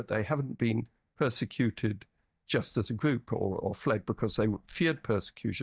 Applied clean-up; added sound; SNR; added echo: neural mask model DeepFilterNet 3.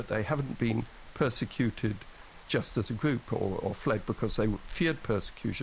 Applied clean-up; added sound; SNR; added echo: none; Rain; 13 dB; none.